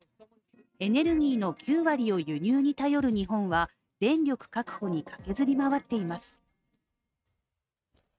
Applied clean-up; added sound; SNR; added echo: neural mask model RNNoise.